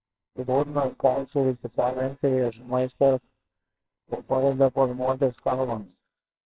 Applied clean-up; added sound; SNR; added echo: neural separator model SepFormer WHAMR!.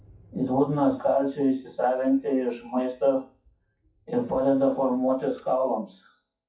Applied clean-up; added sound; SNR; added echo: classical method WPE with log-MMSE.